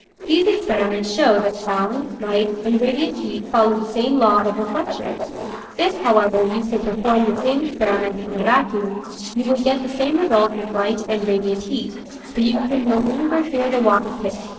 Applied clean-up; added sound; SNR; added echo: neural separator model SepFormer DNS4.